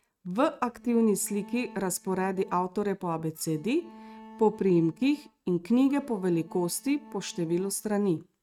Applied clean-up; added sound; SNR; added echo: neural mask model RNNoise.